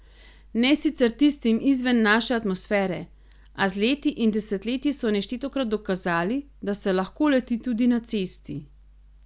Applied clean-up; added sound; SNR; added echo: none; none; none; none.